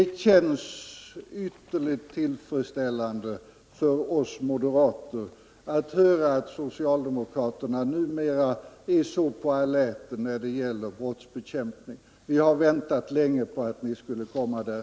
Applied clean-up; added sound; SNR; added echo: none; none; none; none.